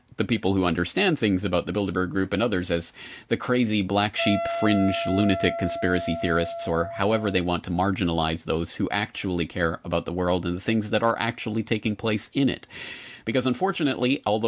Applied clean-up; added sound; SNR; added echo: none; Wind instrument, woodwind instrument; 6 dB; none.